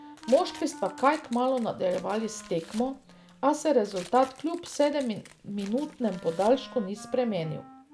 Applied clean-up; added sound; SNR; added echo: none; Tearing + Wind instrument, woodwind instrument; 19 dB; none.